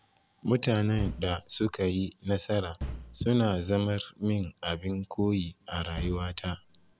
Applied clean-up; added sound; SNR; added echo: none; Bass drum; 10 dB; none.